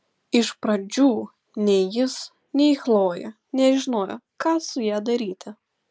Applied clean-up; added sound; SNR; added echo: none; none; none; none.